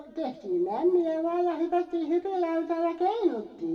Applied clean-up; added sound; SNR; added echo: none; none; none; reverberation time 1.3 s.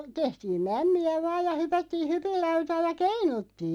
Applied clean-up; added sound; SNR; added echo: none; none; none; none.